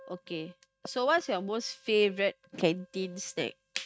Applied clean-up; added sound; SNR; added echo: neural mask model RNNoise.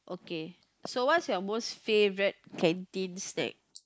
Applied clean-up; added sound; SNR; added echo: neural mask model Resemble Enhance denoiser.